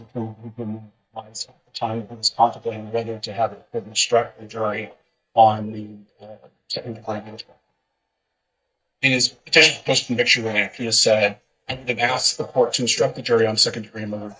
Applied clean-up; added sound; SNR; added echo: neural mask model DeepFilterNet 3.